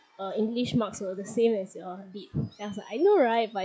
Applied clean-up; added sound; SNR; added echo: classical method log-MMSE.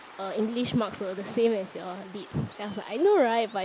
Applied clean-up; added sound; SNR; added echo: none; Waves, surf; 19 dB; none.